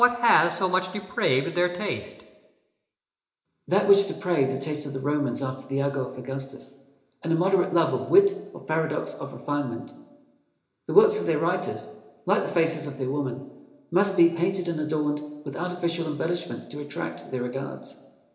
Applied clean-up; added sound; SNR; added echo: none; none; none; reverberation time 0.8 s.